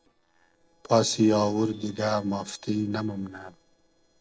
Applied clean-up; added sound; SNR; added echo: neural separator model SepFormer DNS4.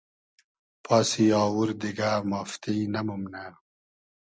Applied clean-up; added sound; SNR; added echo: none; none; none; none.